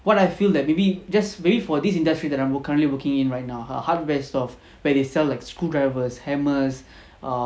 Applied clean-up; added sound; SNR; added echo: none; none; none; none.